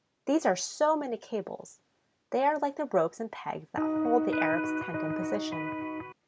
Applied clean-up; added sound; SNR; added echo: none; Electric guitar; 0 dB; none.